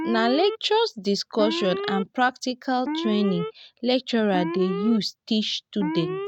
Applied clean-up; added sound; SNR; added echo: neural mask model RNNoise.